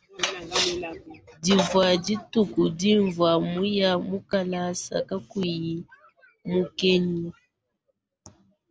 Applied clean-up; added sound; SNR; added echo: none; none; none; none.